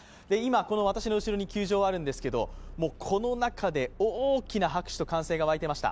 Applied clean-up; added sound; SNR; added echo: none; Idling / Engine starting / Door / Car; 16 dB; none.